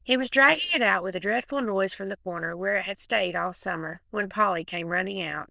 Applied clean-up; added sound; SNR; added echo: neural diffusion model UNIVERSE++.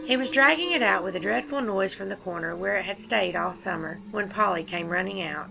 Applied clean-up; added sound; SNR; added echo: none; Fill (with liquid); 14 dB; none.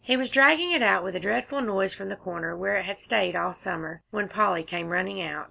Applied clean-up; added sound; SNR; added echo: none; none; none; none.